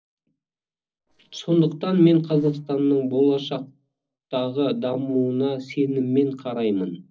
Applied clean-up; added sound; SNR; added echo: neural separator model SepFormer DNS4.